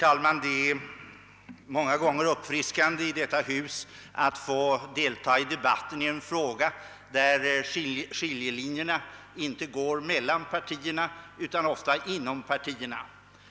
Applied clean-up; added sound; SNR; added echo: none; none; none; none.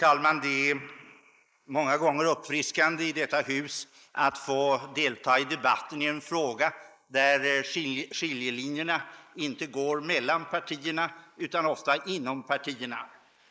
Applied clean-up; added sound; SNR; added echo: neural mask model Resemble Enhance denoiser.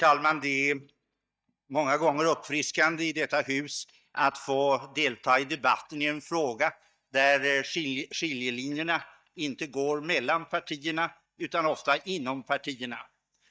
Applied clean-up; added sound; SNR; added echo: neural mask model DeepFilterNet 3.